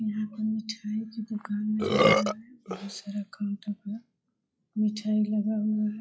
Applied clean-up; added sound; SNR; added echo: classical method log-MMSE.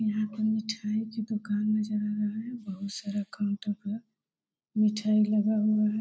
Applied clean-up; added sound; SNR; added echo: none; none; none; none.